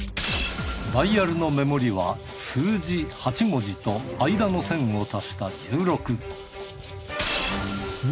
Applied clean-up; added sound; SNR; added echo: none; none; none; none.